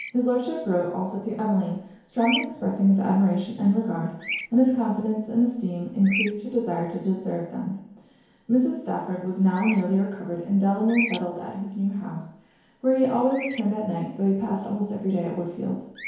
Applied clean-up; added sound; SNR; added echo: none; Bird vocalization, bird call, bird song; 14 dB; reverberation time 1.0 s.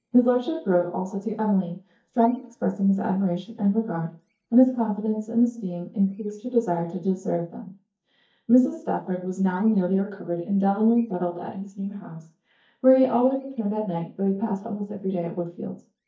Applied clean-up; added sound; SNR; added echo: neural mask model DeepFilterNet 3.